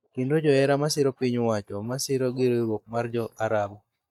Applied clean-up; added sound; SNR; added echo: neural mask model DeepFilterNet 3.